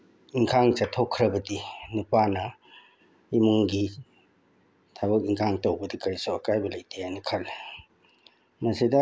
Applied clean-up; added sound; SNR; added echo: none; none; none; none.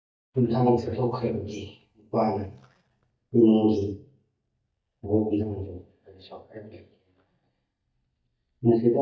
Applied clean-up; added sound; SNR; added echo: neural mask model DeepFilterNet 3.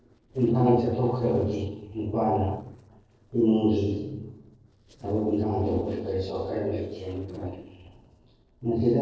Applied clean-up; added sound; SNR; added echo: neural separator model SepFormer DNS4.